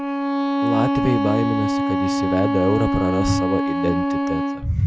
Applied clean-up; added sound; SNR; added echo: none; Bowed string instrument; -3 dB; none.